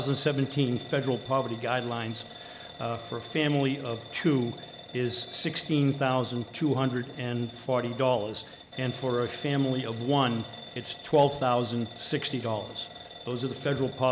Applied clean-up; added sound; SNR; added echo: none; Alarm / Bell; 15 dB; none.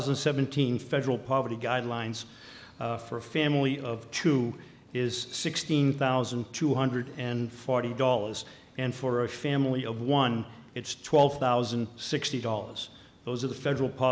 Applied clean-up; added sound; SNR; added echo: none; none; none; none.